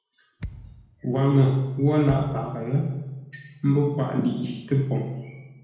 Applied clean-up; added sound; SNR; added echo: none; Thump, thud; 16 dB; reverberation time 1.0 s.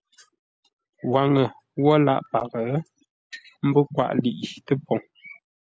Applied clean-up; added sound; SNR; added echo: none; none; none; none.